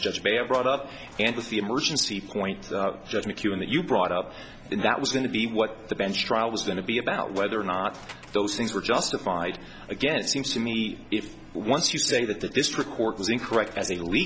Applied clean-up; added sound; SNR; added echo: none; Tools; 19 dB; none.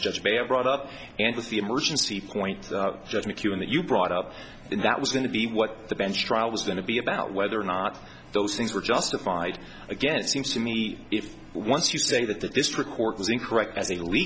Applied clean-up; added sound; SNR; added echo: none; none; none; none.